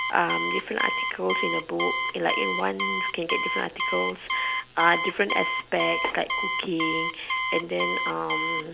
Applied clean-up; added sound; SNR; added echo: none; Alarm; 0 dB; none.